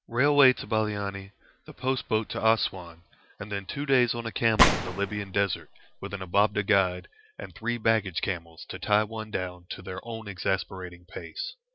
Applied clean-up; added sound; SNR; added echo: none; Gunshot, gunfire; 0 dB; none.